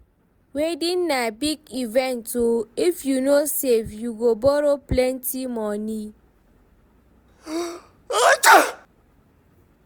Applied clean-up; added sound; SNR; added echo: none; Sneeze; -5 dB; none.